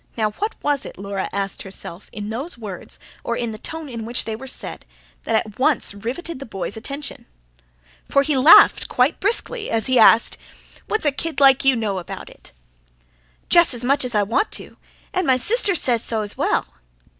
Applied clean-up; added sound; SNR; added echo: none; none; none; none.